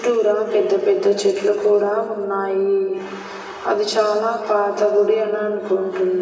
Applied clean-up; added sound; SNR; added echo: none; none; none; reverberation time 2.5 s.